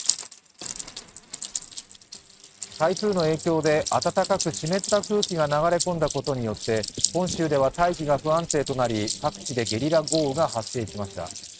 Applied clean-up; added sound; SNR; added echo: neural mask model RNNoise.